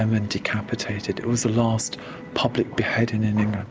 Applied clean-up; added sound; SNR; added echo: none; none; none; none.